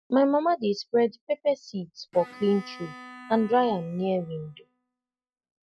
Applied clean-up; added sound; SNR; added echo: classical method log-MMSE.